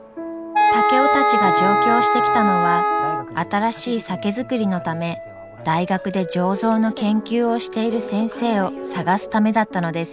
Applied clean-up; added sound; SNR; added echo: none; Wind instrument, woodwind instrument; -4 dB; none.